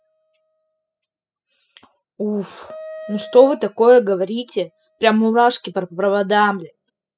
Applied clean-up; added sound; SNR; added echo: classical method spectral subtraction.